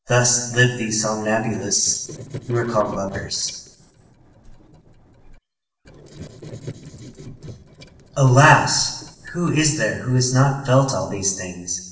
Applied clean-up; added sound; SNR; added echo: neural separator model SepFormer DNS4.